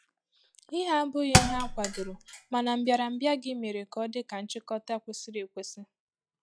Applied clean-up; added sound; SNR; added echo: classical method log-MMSE.